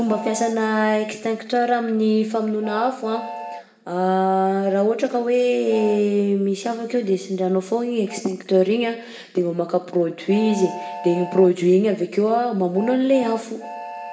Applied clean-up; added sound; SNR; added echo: none; Train; 17 dB; reverberation time 0.8 s.